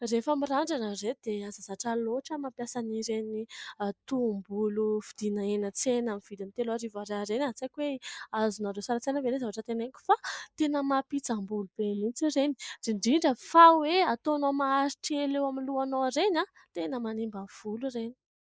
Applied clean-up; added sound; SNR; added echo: neural mask model Resemble Enhance denoiser.